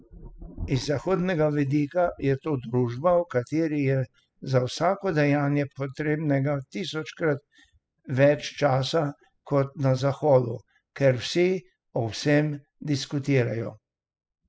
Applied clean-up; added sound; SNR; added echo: classical method spectral subtraction.